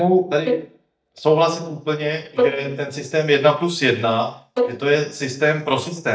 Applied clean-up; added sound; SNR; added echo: neural mask model DeepFilterNet 3.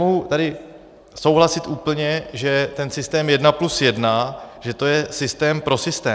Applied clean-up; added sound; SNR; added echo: none; none; none; none.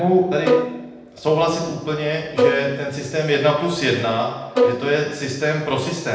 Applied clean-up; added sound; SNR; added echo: none; Bowed string instrument; 1 dB; reverberation time 0.9 s.